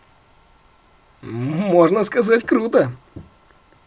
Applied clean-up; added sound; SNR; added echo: none; none; none; none.